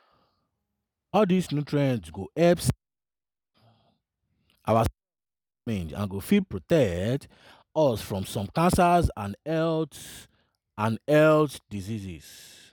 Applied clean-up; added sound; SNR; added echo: none; none; none; none.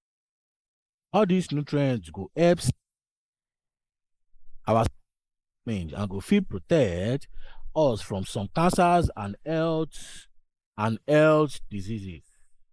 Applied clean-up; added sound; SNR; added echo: neural mask model Resemble Enhance denoiser.